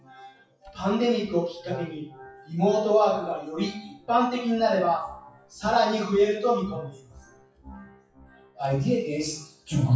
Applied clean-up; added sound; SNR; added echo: classical method WPE with log-MMSE.